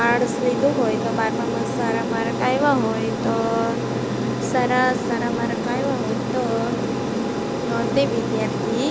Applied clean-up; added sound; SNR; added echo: none; Aircraft; 0 dB; none.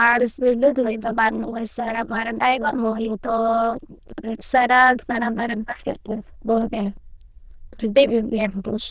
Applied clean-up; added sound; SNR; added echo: neural diffusion model UNIVERSE++.